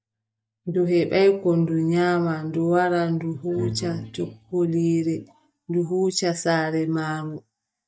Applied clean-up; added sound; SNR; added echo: neural mask model DeepFilterNet 3.